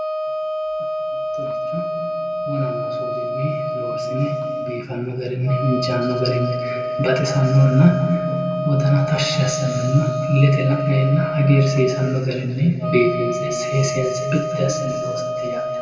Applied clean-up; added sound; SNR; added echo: none; Wind instrument, woodwind instrument; 5 dB; reverberation time 2.3 s.